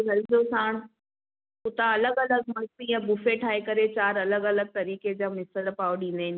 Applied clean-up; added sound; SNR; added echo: none; none; none; none.